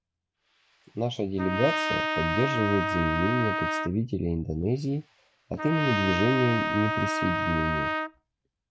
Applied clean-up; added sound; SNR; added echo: none; Trumpet; 2 dB; none.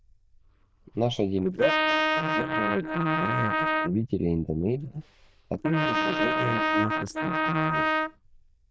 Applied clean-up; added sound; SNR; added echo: neural diffusion model UNIVERSE++.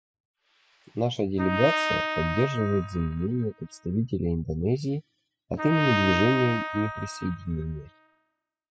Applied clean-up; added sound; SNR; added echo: classical method spectral subtraction.